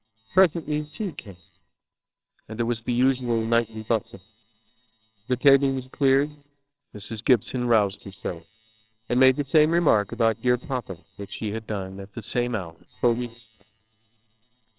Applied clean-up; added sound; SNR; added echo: neural separator model SepFormer WHAMR!.